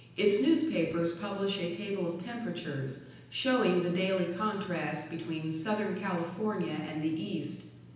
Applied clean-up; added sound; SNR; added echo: none; none; none; reverberation time 0.9 s.